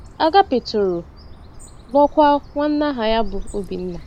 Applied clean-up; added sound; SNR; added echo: none; Bird; 13 dB; none.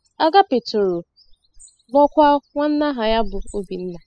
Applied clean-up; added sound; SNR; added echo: classical method spectral subtraction.